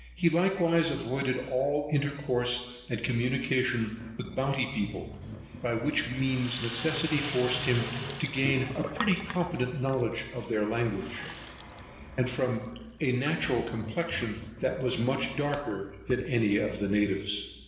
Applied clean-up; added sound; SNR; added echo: none; Sink (filling or washing) / Water tap, faucet; 11 dB; reverberation time 1.1 s.